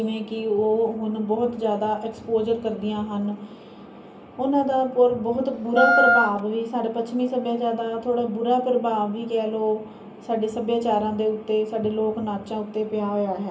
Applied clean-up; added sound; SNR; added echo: none; Wind instrument, woodwind instrument; -5 dB; reverberation time 0.3 s.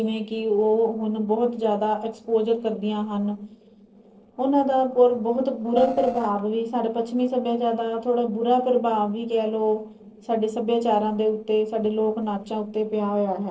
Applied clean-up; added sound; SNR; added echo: neural separator model SepFormer DNS4.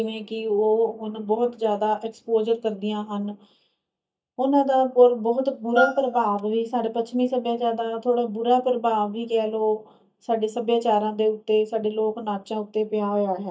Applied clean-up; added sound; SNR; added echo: neural mask model DeepFilterNet 3.